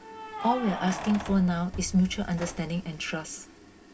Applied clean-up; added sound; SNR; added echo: none; Keys jangling; 11 dB; reverberation time 0.3 s.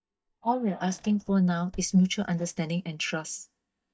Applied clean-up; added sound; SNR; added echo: neural mask model DeepFilterNet 3.